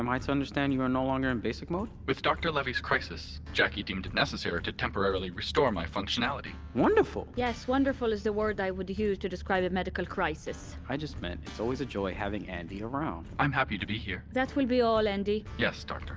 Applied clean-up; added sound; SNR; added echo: none; none; none; none.